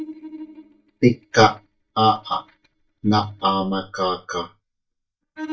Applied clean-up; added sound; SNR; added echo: neural mask model DeepFilterNet 3.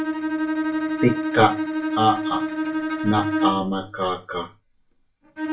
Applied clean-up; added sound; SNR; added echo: none; Bowed string instrument; 1 dB; reverberation time 0.2 s.